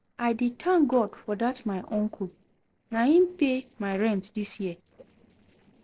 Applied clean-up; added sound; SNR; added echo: neural separator model SepFormer DNS4.